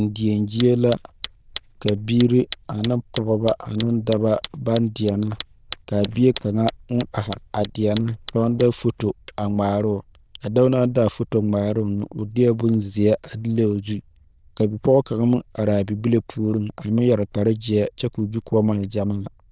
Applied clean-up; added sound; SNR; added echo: neural diffusion model UNIVERSE++.